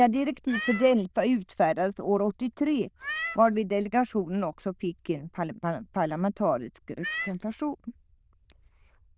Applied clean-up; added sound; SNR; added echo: neural diffusion model UNIVERSE++.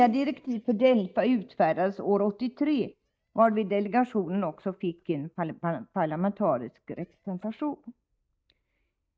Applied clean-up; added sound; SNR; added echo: neural mask model DeepFilterNet 3.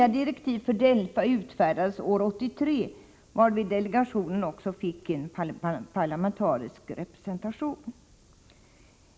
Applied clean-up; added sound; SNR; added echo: none; none; none; none.